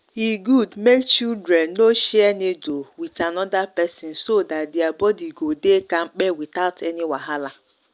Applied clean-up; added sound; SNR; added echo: none; none; none; none.